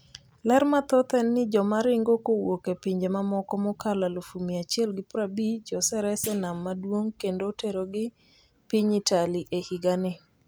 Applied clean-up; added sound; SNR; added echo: none; Thump, thud; 17 dB; none.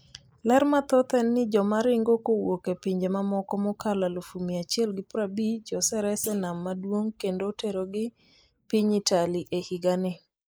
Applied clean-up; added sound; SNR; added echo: neural mask model Resemble Enhance denoiser.